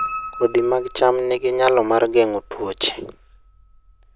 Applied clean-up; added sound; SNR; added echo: none; Piano; 15 dB; none.